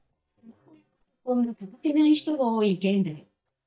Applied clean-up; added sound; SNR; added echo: neural mask model DeepFilterNet 3.